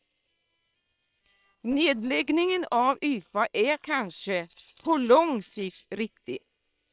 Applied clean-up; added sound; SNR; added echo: neural separator model SepFormer WHAM!.